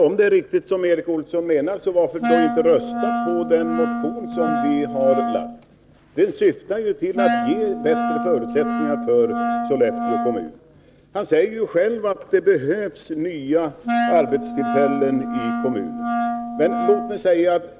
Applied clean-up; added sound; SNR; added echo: none; Wind instrument, woodwind instrument; 3 dB; none.